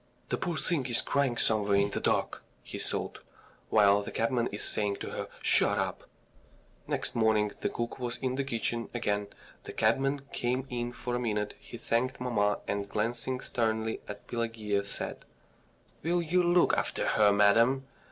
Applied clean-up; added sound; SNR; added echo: none; none; none; none.